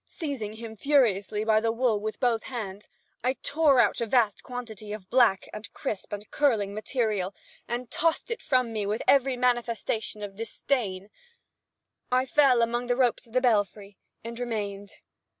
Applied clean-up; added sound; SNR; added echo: none; none; none; none.